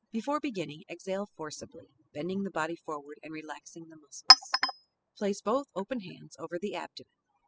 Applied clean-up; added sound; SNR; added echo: classical method spectral subtraction.